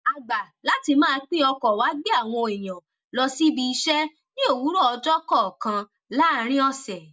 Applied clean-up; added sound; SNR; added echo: none; none; none; none.